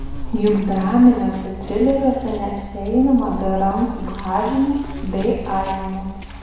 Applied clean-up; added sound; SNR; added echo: none; Insect; 10 dB; reverberation time 1.1 s.